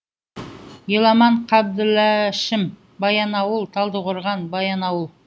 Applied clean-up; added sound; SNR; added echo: none; none; none; none.